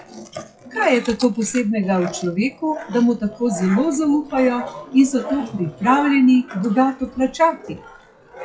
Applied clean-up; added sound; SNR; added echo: classical method WPE with log-MMSE.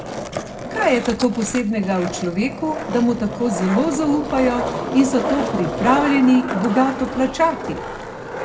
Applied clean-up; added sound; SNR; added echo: none; Skateboard; 7 dB; reverberation time 0.4 s.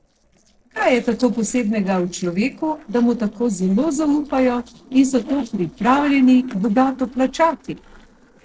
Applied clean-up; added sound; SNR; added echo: neural separator model SepFormer DNS4.